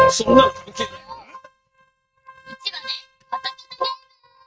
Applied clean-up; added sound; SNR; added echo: neural mask model RNNoise.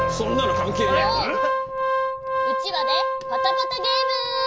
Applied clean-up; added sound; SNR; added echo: none; Organ; -3 dB; none.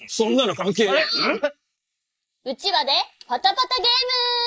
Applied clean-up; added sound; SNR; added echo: neural mask model Resemble Enhance denoiser.